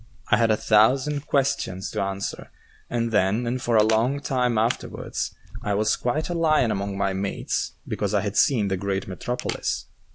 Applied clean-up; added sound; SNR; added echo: none; Camera; 15 dB; none.